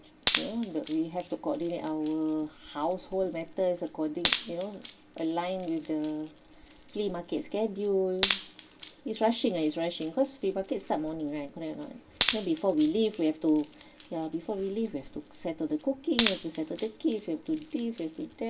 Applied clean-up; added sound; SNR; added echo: none; Wood; 3 dB; reverberation time 0.1 s.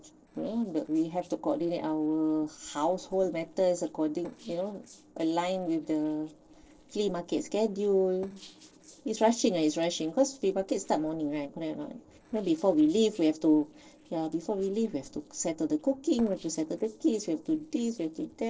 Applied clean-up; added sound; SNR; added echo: neural separator model SepFormer DNS4.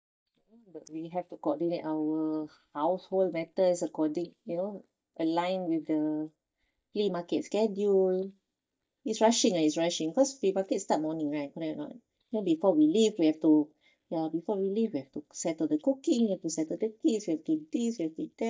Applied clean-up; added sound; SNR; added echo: neural mask model DeepFilterNet 3.